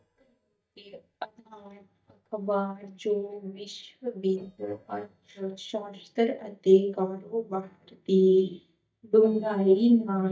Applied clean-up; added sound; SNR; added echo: neural mask model DeepFilterNet 3.